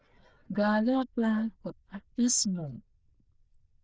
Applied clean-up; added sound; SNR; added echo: neural diffusion model UNIVERSE++.